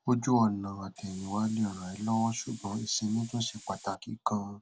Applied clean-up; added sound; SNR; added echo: none; Hiss; 10 dB; none.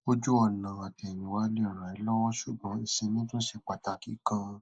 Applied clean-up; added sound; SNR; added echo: neural mask model Resemble Enhance denoiser.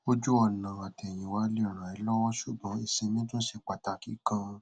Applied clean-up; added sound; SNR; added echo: none; none; none; none.